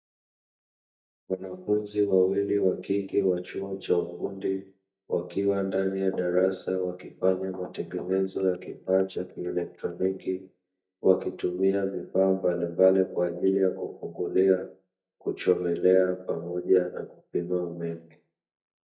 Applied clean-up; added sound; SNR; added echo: neural mask model DeepFilterNet 3.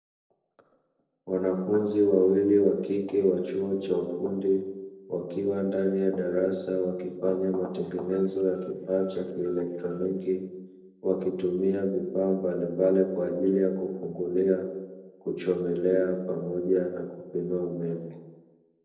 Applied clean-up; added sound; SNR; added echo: neural separator model SepFormer DNS4.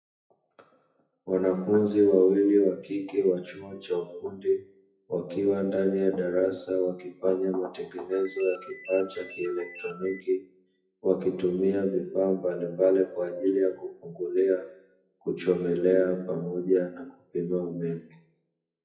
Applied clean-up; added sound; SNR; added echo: classical method WPE with log-MMSE.